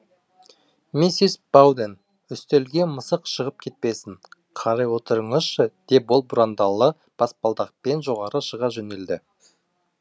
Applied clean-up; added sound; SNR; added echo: none; none; none; none.